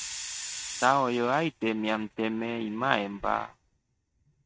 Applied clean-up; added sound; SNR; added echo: neural mask model RNNoise.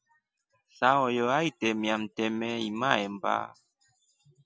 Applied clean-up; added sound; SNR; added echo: none; none; none; none.